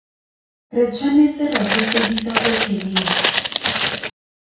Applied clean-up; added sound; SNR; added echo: none; Walk, footsteps; -1 dB; reverberation time 0.6 s.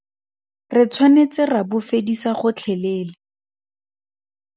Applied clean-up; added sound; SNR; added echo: none; none; none; none.